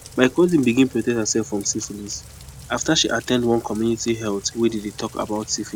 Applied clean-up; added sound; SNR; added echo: none; Rain; 20 dB; none.